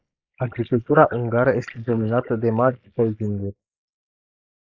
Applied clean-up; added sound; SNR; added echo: neural mask model Resemble Enhance denoiser.